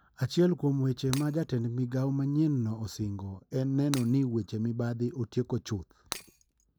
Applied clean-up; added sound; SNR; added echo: none; Shatter; 13 dB; none.